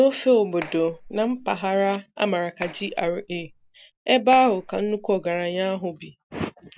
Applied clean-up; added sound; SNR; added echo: none; Clapping; 19 dB; none.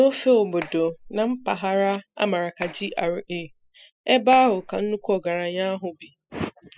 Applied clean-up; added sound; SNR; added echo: classical method spectral subtraction.